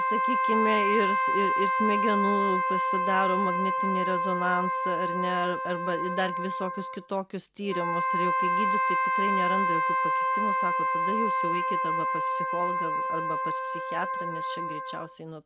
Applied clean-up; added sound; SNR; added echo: none; Wind instrument, woodwind instrument; -5 dB; none.